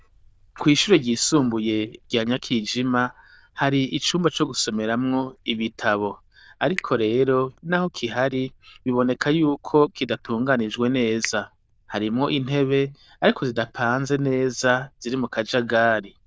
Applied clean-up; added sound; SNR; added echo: neural diffusion model UNIVERSE++.